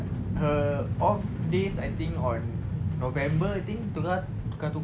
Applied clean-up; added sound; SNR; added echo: none; none; none; none.